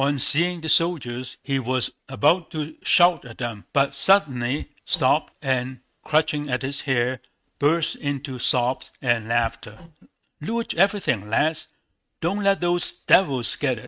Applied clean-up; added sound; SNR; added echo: neural mask model RNNoise.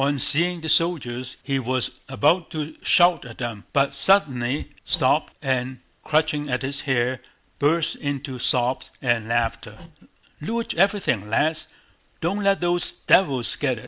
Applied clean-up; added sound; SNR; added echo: none; Hammer; 17 dB; none.